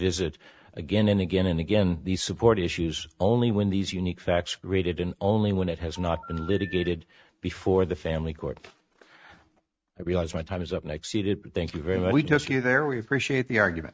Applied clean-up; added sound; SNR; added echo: neural mask model RNNoise.